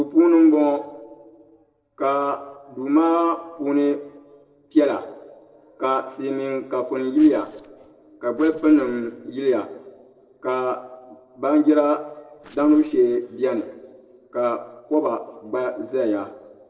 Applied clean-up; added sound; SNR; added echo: neural separator model SepFormer DNS4.